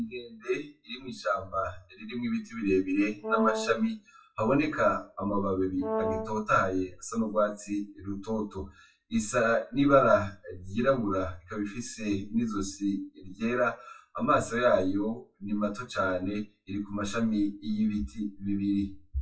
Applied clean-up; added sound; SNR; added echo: classical method WPE with log-MMSE.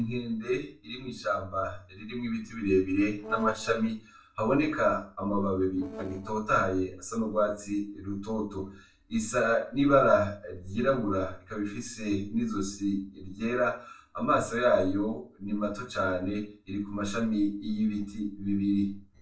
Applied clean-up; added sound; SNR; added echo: neural separator model SepFormer DNS4.